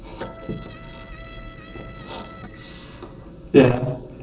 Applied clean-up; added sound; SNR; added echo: neural separator model SepFormer DNS4.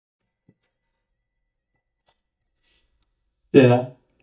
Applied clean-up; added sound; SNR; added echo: neural mask model DeepFilterNet 3.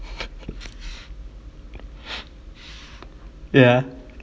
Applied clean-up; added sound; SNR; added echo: none; none; none; none.